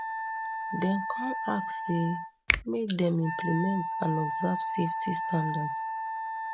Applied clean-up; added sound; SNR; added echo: none; Wind instrument, woodwind instrument + Finger snapping; 3 dB; none.